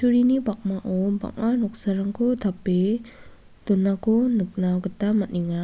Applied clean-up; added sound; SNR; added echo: none; none; none; none.